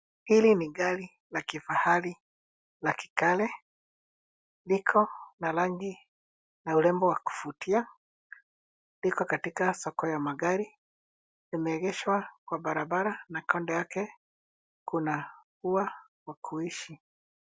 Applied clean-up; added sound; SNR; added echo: none; none; none; none.